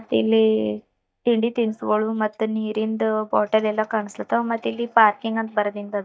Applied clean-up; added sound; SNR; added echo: neural mask model DeepFilterNet 3.